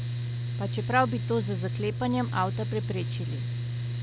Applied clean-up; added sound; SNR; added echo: none; Mechanical fan; 0 dB; none.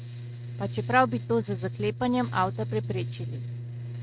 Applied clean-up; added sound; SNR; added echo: neural mask model RNNoise.